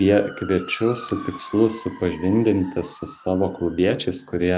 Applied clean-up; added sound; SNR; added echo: none; Motor vehicle (road) / Siren; 19 dB; none.